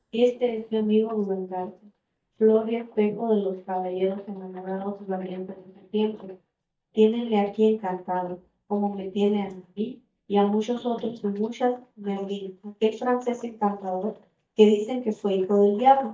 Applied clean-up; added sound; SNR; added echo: neural mask model DeepFilterNet 3.